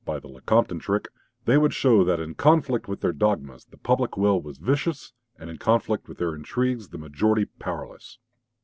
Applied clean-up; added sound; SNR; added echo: none; none; none; none.